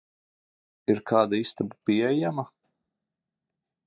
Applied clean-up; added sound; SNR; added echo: neural mask model DeepFilterNet 3.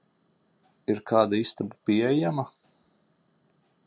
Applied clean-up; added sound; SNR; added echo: none; none; none; none.